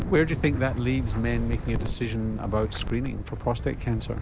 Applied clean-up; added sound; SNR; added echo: none; Wind; 4 dB; none.